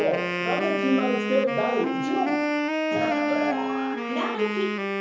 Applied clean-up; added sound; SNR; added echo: none; Wind instrument, woodwind instrument; -1 dB; reverberation time 0.7 s.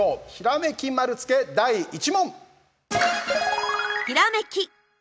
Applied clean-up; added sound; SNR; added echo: none; none; none; none.